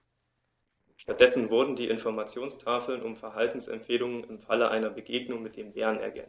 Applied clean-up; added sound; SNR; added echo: neural separator model SepFormer DNS4.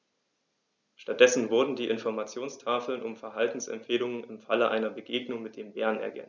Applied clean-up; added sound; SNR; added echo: none; none; none; none.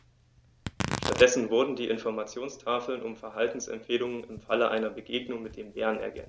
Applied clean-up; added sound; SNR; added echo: none; Tearing; 11 dB; none.